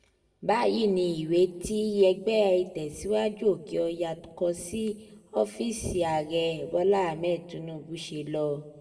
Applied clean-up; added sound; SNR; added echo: none; none; none; reverberation time 1.3 s.